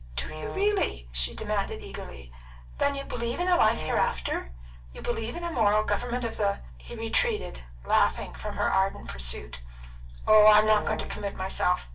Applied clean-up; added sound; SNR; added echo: none; Brass instrument; 12 dB; reverberation time 0.2 s.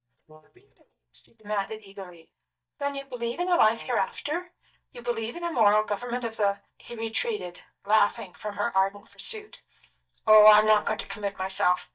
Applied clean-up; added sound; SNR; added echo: neural mask model DeepFilterNet 3.